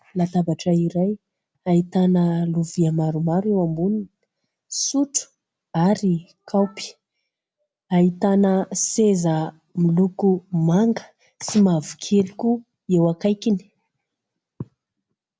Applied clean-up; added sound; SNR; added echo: none; none; none; none.